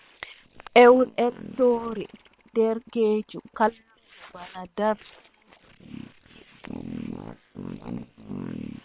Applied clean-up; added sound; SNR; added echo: neural separator model SepFormer WHAM!.